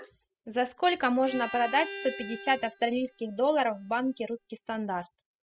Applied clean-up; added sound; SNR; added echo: classical method spectral subtraction.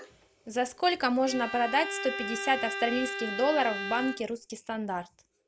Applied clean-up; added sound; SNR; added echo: none; Bowed string instrument; 6 dB; none.